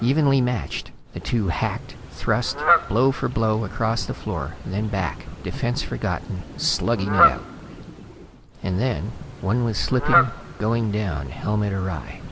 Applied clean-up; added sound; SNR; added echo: none; Fowl; 5 dB; none.